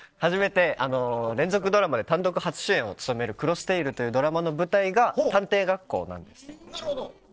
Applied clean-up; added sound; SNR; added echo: neural separator model SepFormer DNS4.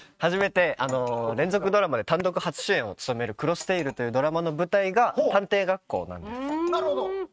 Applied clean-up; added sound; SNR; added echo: neural mask model RNNoise.